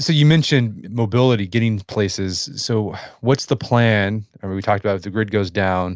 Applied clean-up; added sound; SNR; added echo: none; none; none; none.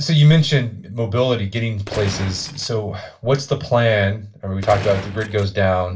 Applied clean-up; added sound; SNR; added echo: none; Gunshot, gunfire; 13 dB; reverberation time 0.2 s.